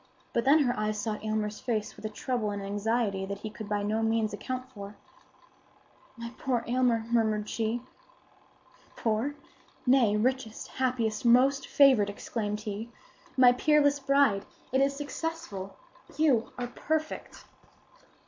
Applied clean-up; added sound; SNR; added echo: none; none; none; none.